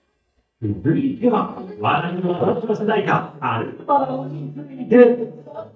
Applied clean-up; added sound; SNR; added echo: neural mask model DeepFilterNet 3.